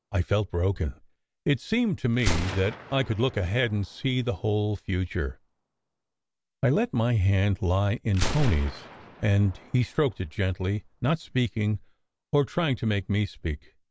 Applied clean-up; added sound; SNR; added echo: none; Gunshot, gunfire; 12 dB; none.